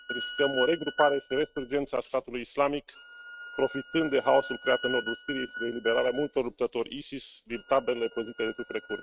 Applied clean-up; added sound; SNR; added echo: neural mask model RNNoise.